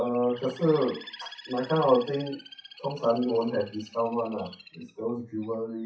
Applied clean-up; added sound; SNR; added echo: classical method WPE with log-MMSE.